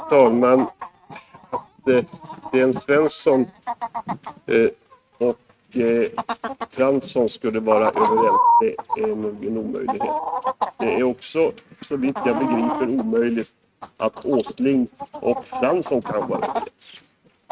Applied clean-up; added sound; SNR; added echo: neural mask model RNNoise.